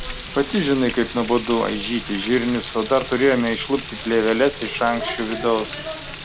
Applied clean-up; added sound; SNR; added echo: none; Frying (food); 8 dB; none.